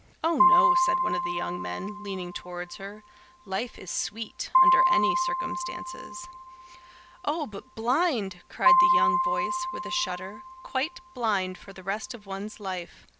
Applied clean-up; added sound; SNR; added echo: none; Piano; -5 dB; none.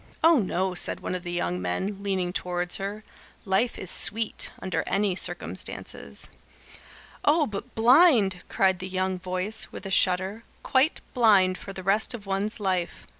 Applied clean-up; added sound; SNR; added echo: none; none; none; none.